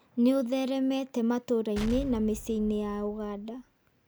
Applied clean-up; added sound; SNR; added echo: none; Explosion; 12 dB; none.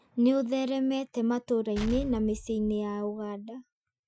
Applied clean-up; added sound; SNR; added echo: classical method Wiener filter.